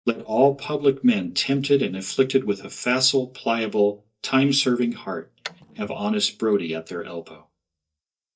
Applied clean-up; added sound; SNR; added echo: neural mask model DeepFilterNet 3.